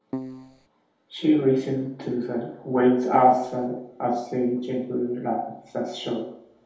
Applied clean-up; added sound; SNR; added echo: none; Keyboard (musical); 10 dB; reverberation time 0.8 s.